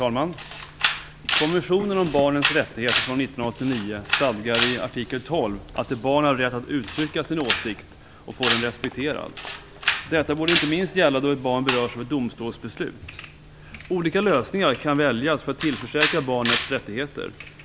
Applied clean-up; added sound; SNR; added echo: none; Camera; 4 dB; none.